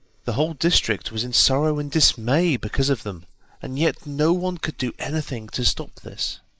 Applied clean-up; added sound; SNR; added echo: neural mask model Resemble Enhance denoiser.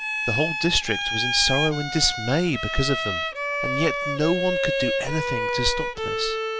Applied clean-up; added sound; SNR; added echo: none; Bowed string instrument; 1 dB; none.